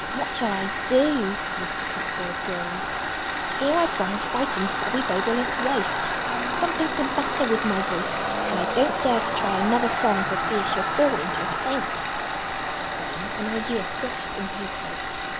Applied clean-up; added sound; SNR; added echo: none; Tools; -1 dB; none.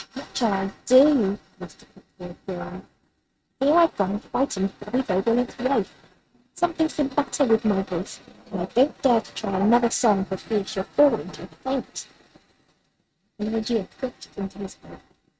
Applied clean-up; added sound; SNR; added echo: neural mask model RNNoise.